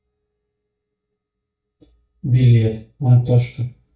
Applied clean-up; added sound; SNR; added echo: neural mask model DeepFilterNet 3.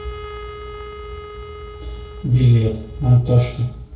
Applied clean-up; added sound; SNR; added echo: neural separator model SepFormer DNS4.